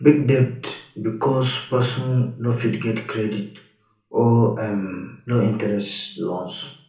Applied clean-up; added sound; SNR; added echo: none; none; none; reverberation time 0.7 s.